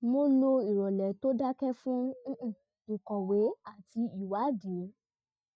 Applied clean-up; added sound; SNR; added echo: neural mask model DeepFilterNet 3.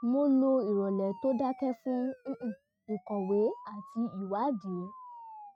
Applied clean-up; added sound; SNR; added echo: neural mask model RNNoise.